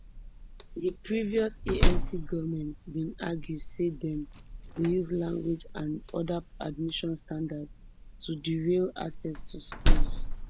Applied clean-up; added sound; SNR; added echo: none; Slam; -3 dB; none.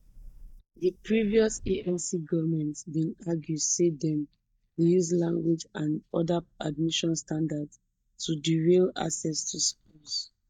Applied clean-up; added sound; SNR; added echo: neural mask model DeepFilterNet 3.